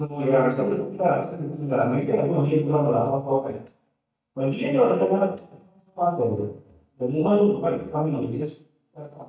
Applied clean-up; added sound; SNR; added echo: neural mask model DeepFilterNet 3.